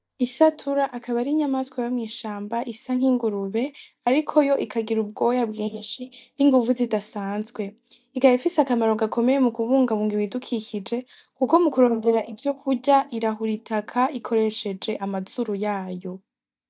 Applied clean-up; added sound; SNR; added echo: neural mask model DeepFilterNet 3.